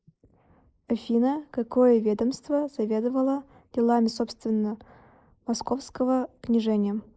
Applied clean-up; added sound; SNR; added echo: neural mask model Resemble Enhance denoiser.